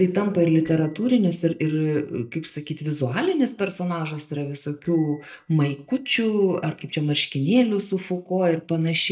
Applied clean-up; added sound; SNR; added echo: neural mask model DeepFilterNet 3.